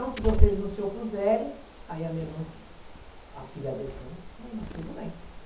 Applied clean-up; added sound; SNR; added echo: none; Bird; -2 dB; reverberation time 0.7 s.